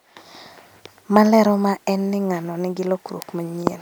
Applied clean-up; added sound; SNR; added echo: none; none; none; none.